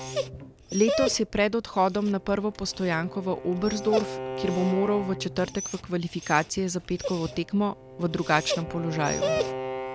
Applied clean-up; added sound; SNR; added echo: none; Dog + Bowed string instrument; 6 dB; none.